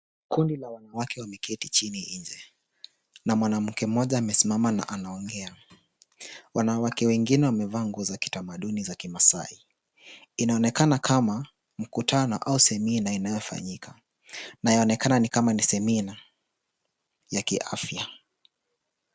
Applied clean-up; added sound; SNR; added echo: none; none; none; none.